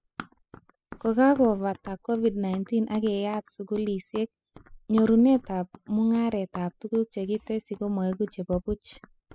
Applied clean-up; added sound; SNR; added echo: classical method spectral subtraction.